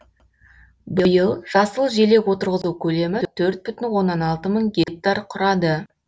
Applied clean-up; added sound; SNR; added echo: none; none; none; none.